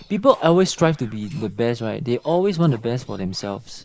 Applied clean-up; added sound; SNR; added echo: neural mask model Resemble Enhance denoiser.